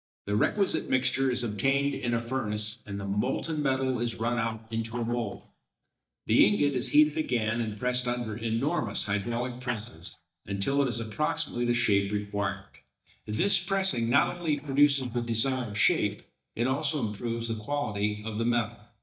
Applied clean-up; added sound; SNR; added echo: neural mask model DeepFilterNet 3.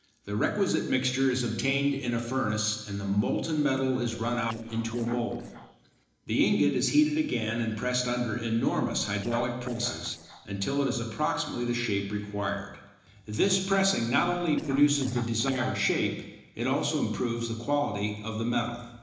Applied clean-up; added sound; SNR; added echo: neural separator model SepFormer DNS4.